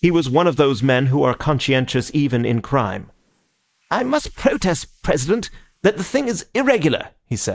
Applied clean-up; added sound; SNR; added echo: neural mask model Resemble Enhance denoiser.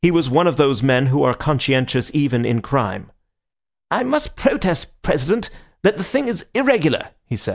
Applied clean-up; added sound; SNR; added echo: none; none; none; none.